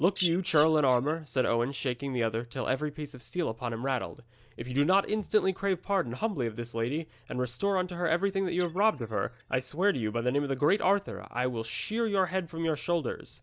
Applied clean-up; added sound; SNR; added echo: neural mask model DeepFilterNet 3.